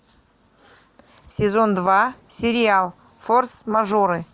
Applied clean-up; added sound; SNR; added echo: none; none; none; none.